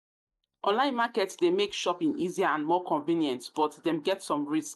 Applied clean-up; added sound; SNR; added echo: neural mask model DeepFilterNet 3.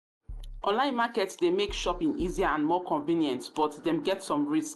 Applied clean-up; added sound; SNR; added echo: none; Bass drum; 11 dB; none.